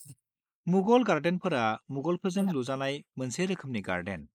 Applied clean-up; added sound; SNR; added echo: neural mask model Resemble Enhance denoiser.